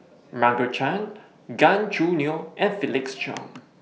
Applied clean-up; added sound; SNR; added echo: none; none; none; none.